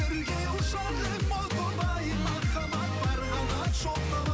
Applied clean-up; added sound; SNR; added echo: none; none; none; none.